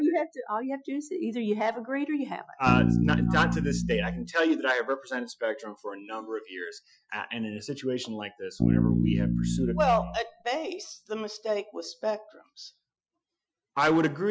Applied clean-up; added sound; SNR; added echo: classical method Wiener filter.